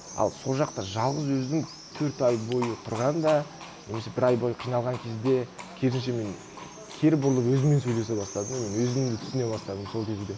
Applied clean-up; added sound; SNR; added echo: none; Livestock, farm animals, working animals; 15 dB; none.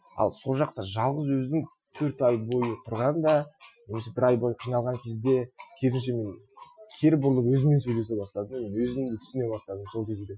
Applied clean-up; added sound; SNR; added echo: classical method Wiener filter.